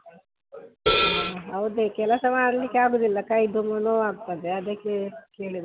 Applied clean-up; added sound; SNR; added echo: none; Hi-hat; -4 dB; none.